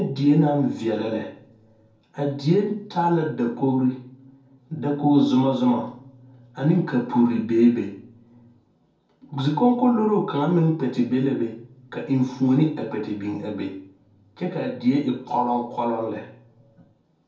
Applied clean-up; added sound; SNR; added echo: none; none; none; reverberation time 0.6 s.